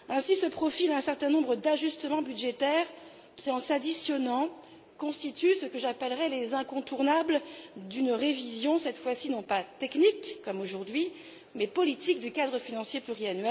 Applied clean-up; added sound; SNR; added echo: none; none; none; none.